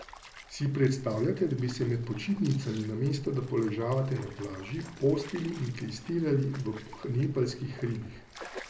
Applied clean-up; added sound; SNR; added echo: none; Stream; 18 dB; reverberation time 0.4 s.